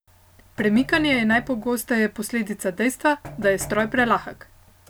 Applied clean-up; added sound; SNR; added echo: none; Knock; 16 dB; none.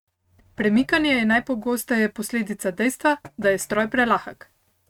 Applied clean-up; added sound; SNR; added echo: neural mask model RNNoise.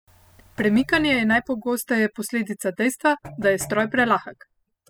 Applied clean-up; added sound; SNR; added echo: classical method spectral subtraction.